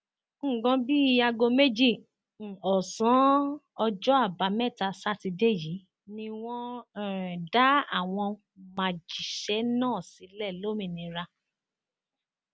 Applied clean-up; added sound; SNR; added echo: none; none; none; none.